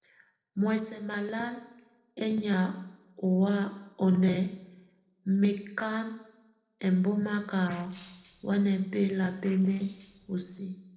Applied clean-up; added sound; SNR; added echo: neural separator model SepFormer DNS4.